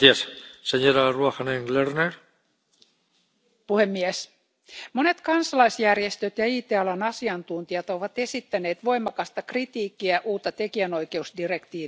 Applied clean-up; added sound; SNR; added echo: none; none; none; none.